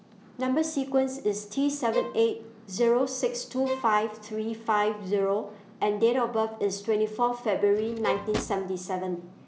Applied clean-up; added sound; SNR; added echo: none; Bowed string instrument + Drawer open or close; 11 dB; none.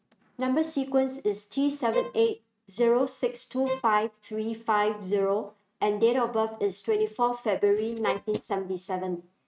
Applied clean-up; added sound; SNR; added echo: neural mask model RNNoise.